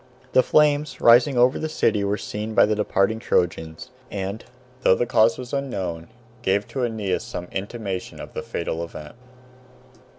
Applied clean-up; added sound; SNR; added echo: none; none; none; none.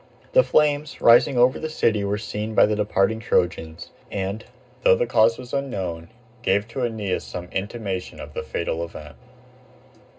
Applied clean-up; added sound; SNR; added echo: none; none; none; reverberation time 0.2 s.